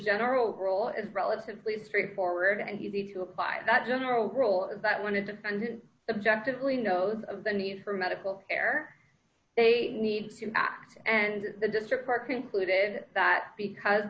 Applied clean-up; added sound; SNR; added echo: none; none; none; none.